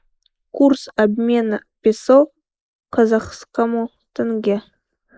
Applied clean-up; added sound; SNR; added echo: neural mask model Resemble Enhance denoiser.